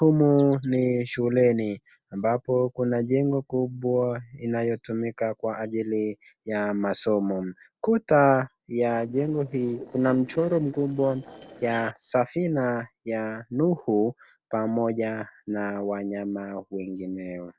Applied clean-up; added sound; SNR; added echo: neural separator model SepFormer DNS4.